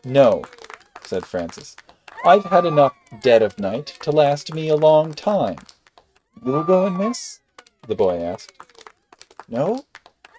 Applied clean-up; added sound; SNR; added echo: neural mask model RNNoise.